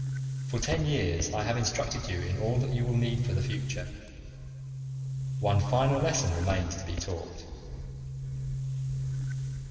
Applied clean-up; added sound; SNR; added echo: none; Boom; 3 dB; reverberation time 2.5 s.